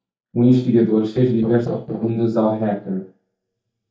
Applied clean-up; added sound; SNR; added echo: neural mask model DeepFilterNet 3.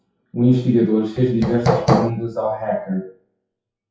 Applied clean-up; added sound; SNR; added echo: classical method WPE with log-MMSE.